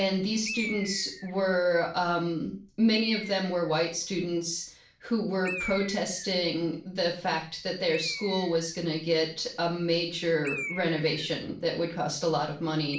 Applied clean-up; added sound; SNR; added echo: none; Bird; 14 dB; reverberation time 0.4 s.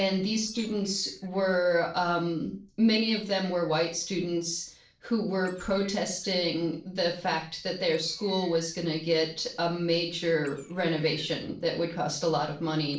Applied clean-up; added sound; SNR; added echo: neural separator model SepFormer DNS4.